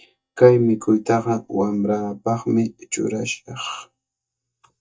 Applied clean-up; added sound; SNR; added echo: neural mask model DeepFilterNet 3.